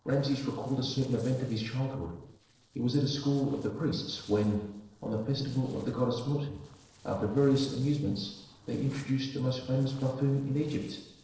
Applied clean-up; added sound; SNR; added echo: neural separator model SepFormer DNS4.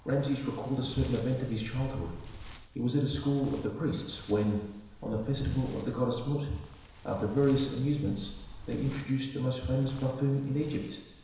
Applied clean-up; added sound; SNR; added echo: none; Wind; 16 dB; reverberation time 1.0 s.